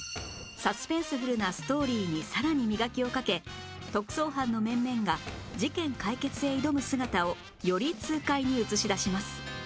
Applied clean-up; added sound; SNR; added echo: none; Door; 18 dB; none.